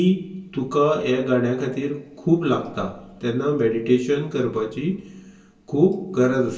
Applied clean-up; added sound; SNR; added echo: none; none; none; reverberation time 0.2 s.